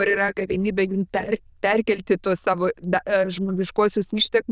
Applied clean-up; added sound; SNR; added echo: neural diffusion model UNIVERSE++.